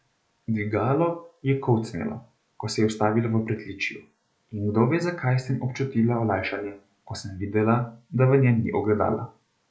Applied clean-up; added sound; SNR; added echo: none; none; none; none.